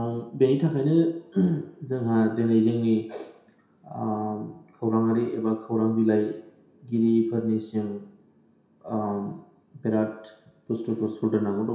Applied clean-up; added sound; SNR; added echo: none; none; none; reverberation time 0.7 s.